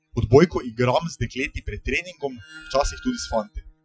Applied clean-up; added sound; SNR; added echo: classical method Wiener filter.